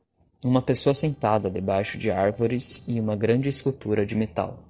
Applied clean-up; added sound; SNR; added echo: neural separator model SepFormer DNS4.